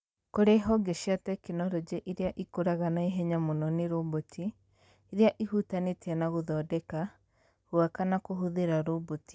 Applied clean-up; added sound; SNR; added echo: none; none; none; none.